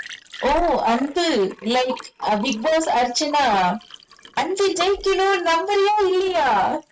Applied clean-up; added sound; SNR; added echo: neural mask model RNNoise.